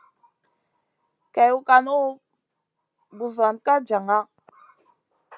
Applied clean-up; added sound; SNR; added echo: none; none; none; none.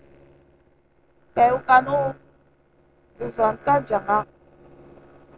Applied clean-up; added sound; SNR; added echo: neural separator model SepFormer DNS4.